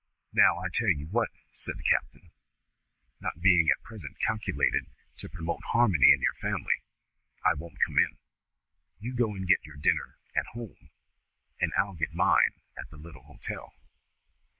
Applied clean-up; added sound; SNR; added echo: neural mask model Resemble Enhance denoiser.